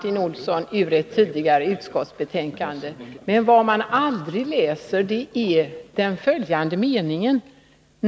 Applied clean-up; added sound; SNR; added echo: none; none; none; none.